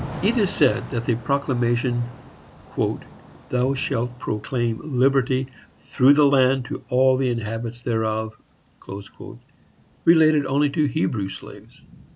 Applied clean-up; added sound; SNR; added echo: none; Thunder / Rain; 19 dB; none.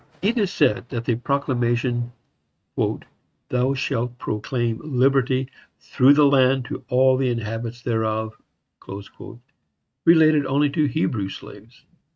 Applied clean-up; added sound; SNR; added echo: neural mask model RNNoise.